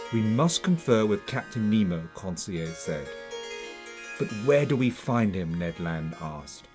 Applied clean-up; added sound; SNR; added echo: none; Harp; 16 dB; none.